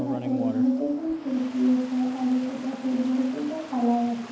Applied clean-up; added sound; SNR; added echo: none; Stream; 15 dB; reverberation time 0.9 s.